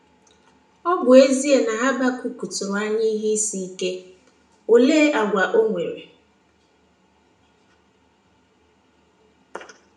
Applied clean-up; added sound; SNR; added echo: none; none; none; reverberation time 0.6 s.